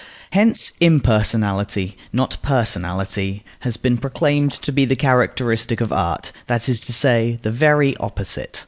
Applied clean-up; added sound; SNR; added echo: neural mask model Resemble Enhance denoiser.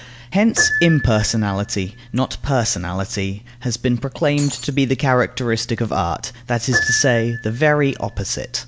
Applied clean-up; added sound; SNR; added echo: none; Shatter + Piano; 10 dB; none.